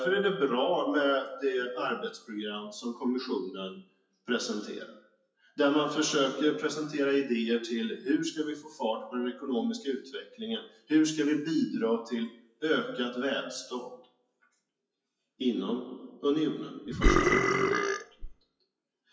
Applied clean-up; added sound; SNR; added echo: classical method WPE with log-MMSE.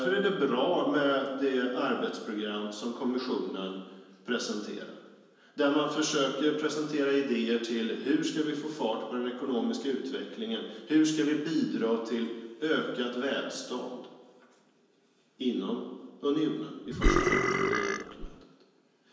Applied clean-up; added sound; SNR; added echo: none; Burping, eructation; -3 dB; reverberation time 1.0 s.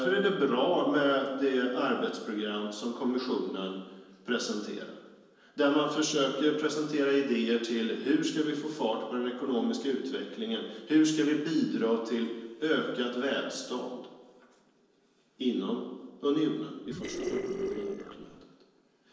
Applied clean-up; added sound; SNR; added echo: neural separator model SepFormer DNS4.